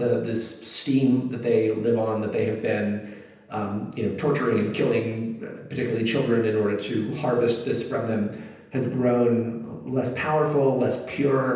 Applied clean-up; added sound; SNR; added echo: none; none; none; reverberation time 0.9 s.